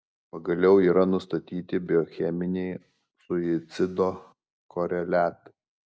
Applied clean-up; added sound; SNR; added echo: none; none; none; none.